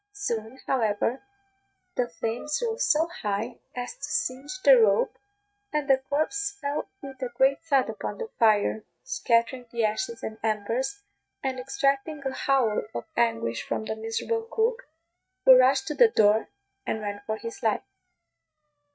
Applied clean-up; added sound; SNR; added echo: neural mask model RNNoise.